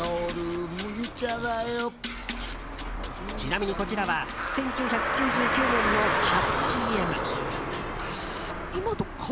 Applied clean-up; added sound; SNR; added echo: none; Car; -1 dB; none.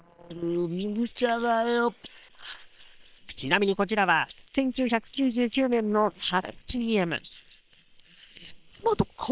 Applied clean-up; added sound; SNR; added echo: neural separator model SepFormer WHAM!.